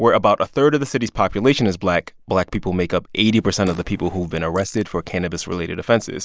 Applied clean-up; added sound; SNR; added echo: neural mask model Resemble Enhance denoiser.